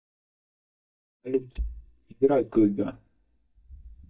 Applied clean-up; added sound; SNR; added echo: neural mask model DeepFilterNet 3.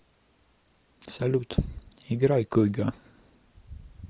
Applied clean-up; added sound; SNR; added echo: none; none; none; none.